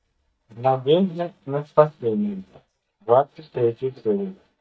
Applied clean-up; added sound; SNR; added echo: neural mask model DeepFilterNet 3.